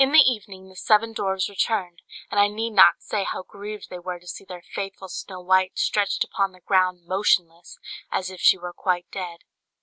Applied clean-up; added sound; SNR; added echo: none; none; none; none.